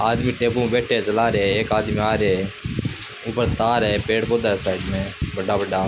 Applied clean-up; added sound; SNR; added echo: none; none; none; none.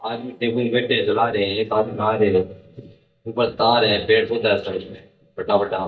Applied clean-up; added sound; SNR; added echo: neural mask model DeepFilterNet 3.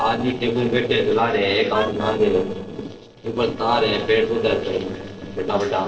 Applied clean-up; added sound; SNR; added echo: neural separator model SepFormer DNS4.